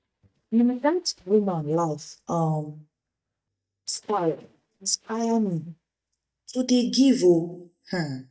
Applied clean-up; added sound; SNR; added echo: neural mask model DeepFilterNet 3.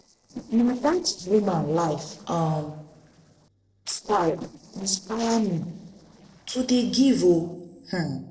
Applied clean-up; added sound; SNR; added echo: neural separator model SepFormer DNS4.